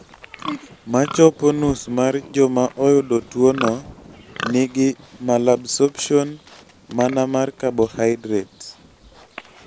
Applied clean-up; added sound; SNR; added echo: none; Livestock, farm animals, working animals; 16 dB; none.